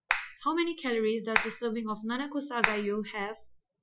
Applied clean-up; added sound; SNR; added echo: classical method Wiener filter.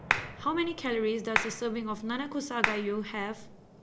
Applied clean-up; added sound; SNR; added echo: none; Clapping + Fireworks; 3 dB; none.